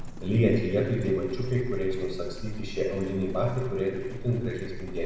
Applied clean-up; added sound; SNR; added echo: none; Livestock, farm animals, working animals; 7 dB; reverberation time 1.2 s.